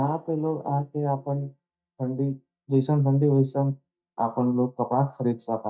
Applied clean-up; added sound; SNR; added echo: neural mask model DeepFilterNet 3.